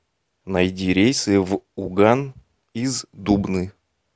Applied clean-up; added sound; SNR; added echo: none; none; none; none.